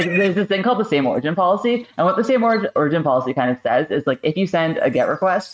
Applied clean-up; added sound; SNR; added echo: neural mask model RNNoise.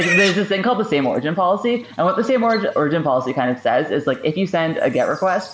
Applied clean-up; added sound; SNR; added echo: none; Livestock, farm animals, working animals; 12 dB; none.